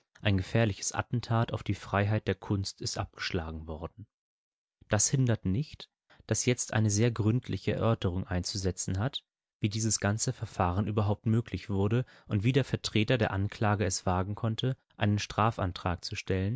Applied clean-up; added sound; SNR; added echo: none; none; none; none.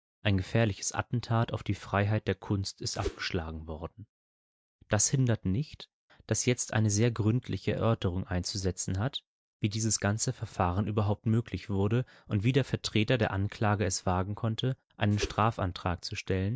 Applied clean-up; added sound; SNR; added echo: neural mask model DeepFilterNet 3.